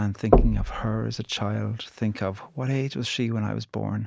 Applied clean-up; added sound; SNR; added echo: none; Knock; -1 dB; none.